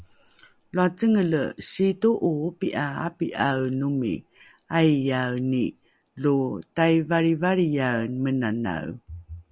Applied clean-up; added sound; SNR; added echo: none; Dishes, pots, and pans; 17 dB; none.